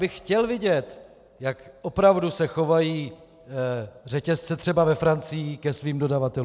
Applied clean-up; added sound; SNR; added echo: none; none; none; none.